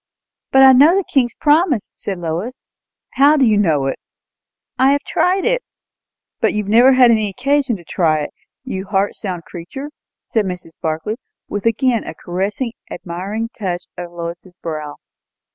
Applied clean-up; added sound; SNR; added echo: none; none; none; none.